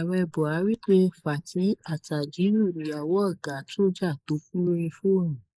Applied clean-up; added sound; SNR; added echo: neural mask model Resemble Enhance denoiser.